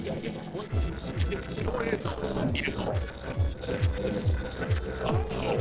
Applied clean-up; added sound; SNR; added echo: neural separator model SepFormer DNS4.